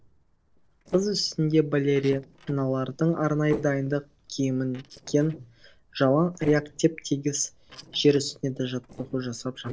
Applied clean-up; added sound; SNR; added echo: neural separator model SepFormer DNS4.